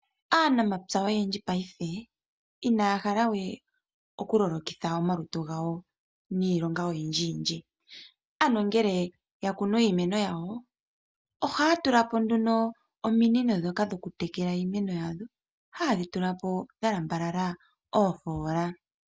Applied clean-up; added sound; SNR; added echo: none; none; none; none.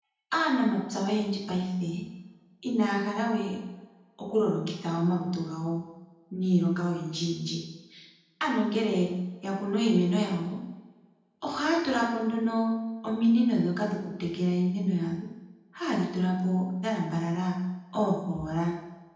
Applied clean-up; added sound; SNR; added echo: none; none; none; reverberation time 0.9 s.